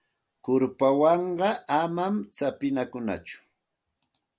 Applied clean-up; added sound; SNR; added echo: none; none; none; none.